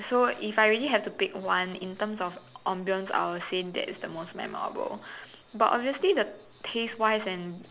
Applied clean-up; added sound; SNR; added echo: none; none; none; none.